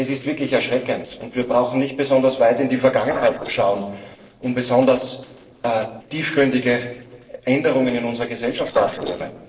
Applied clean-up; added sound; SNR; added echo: neural separator model SepFormer DNS4.